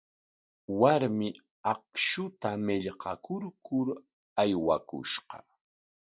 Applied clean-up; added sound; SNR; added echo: none; none; none; none.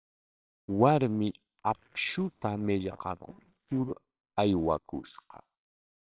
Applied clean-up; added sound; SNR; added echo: neural separator model SepFormer WHAMR!.